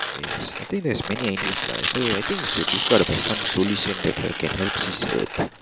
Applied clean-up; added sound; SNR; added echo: none; Tearing; 1 dB; none.